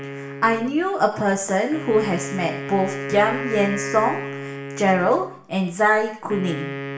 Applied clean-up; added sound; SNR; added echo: none; Wind instrument, woodwind instrument; 9 dB; reverberation time 0.6 s.